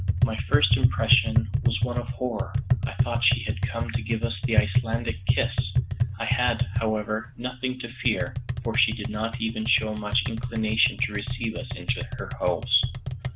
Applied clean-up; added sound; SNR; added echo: none; Tap; -2 dB; none.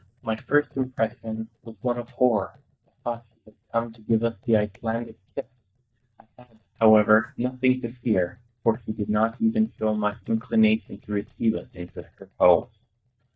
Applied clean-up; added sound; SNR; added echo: neural mask model DeepFilterNet 3.